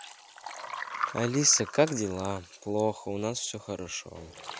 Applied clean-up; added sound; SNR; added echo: none; Liquid; 11 dB; none.